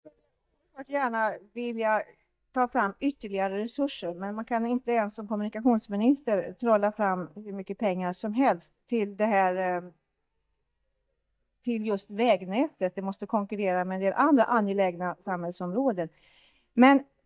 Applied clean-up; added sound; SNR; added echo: neural mask model DeepFilterNet 3.